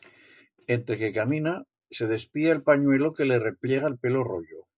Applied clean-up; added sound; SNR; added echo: none; none; none; none.